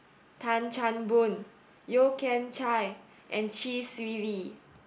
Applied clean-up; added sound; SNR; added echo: none; none; none; none.